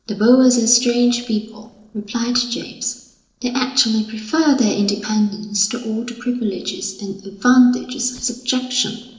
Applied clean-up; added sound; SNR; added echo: neural separator model SepFormer DNS4.